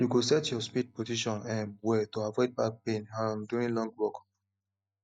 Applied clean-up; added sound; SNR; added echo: neural mask model DeepFilterNet 3.